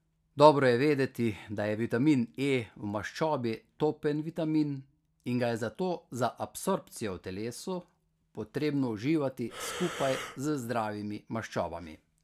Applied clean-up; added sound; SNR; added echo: none; Breathing; 10 dB; none.